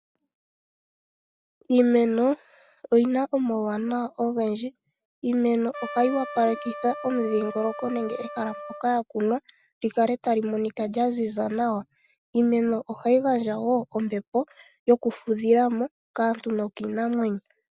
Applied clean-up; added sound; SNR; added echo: none; Trumpet; 12 dB; none.